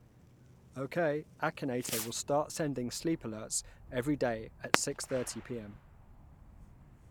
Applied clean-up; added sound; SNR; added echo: none; Fireworks; 7 dB; none.